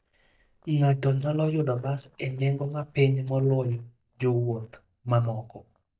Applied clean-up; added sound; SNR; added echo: neural mask model DeepFilterNet 3.